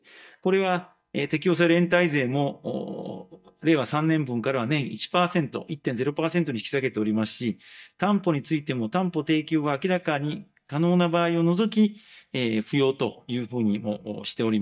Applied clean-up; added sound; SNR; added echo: neural mask model DeepFilterNet 3.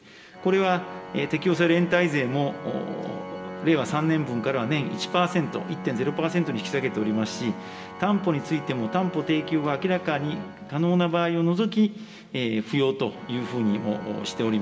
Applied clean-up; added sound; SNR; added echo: none; Organ; 13 dB; reverberation time 2.3 s.